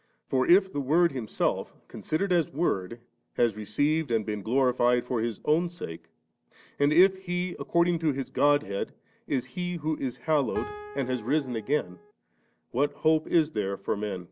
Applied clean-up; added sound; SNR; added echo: none; Piano; 14 dB; none.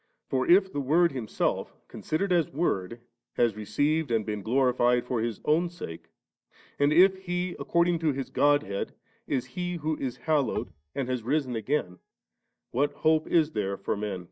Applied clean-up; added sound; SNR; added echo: neural mask model DeepFilterNet 3.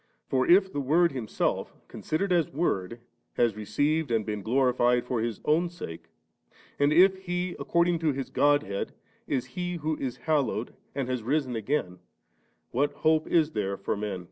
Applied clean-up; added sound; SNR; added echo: none; none; none; none.